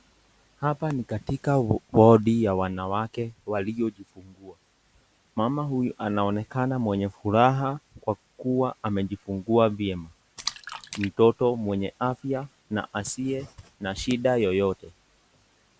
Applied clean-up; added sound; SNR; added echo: none; Splash, splatter; 14 dB; none.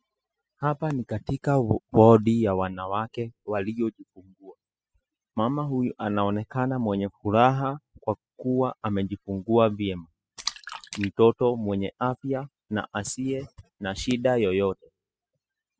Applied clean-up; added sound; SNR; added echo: classical method spectral subtraction.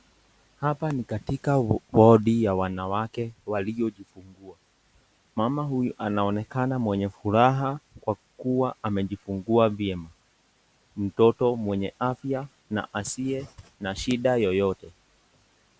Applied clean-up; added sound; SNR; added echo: none; none; none; none.